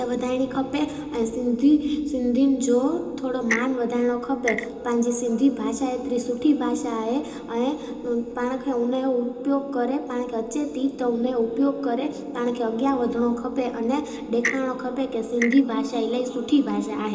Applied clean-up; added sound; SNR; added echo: none; Clock; 10 dB; reverberation time 0.2 s.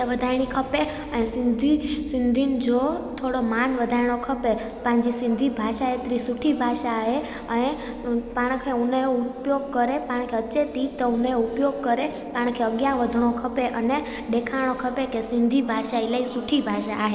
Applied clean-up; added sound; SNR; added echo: none; none; none; none.